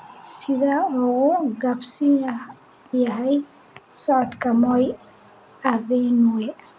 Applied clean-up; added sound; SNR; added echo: none; none; none; none.